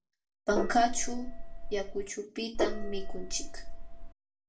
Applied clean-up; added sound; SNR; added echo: none; Gong; -2 dB; reverberation time 0.3 s.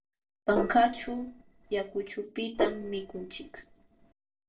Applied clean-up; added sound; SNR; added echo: neural separator model SepFormer DNS4.